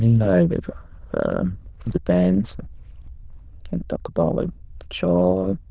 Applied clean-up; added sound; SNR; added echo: neural diffusion model UNIVERSE++.